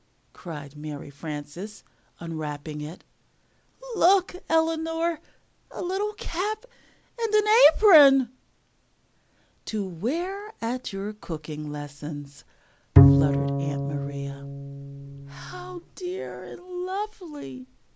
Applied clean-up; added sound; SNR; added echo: none; Bowed string instrument; -5 dB; none.